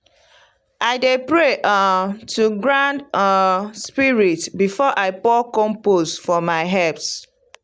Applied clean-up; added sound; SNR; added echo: none; none; none; none.